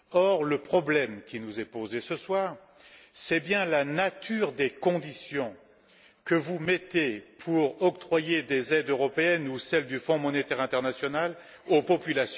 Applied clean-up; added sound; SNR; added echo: none; none; none; none.